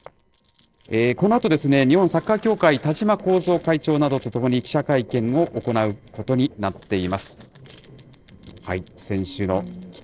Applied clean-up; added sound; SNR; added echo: neural separator model SepFormer DNS4.